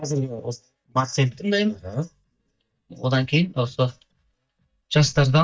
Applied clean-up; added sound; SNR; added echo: neural mask model DeepFilterNet 3.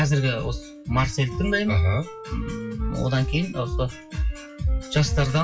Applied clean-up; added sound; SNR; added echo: classical method WPE with log-MMSE.